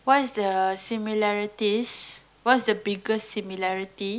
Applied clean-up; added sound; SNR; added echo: none; none; none; none.